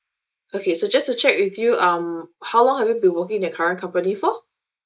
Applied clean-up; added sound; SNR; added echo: neural mask model Resemble Enhance denoiser.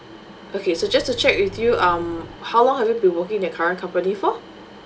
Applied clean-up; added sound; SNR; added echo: none; Microwave oven; 17 dB; none.